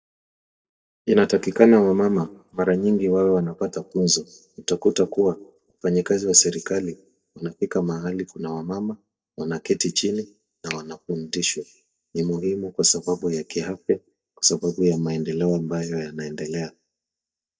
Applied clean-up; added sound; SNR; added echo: neural mask model DeepFilterNet 3.